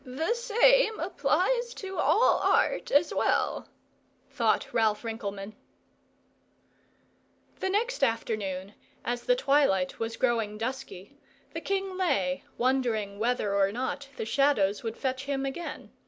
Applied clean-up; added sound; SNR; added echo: none; none; none; none.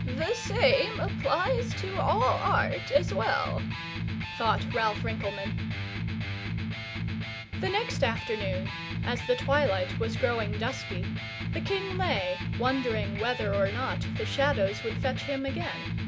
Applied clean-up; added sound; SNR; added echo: none; Electric guitar; 2 dB; none.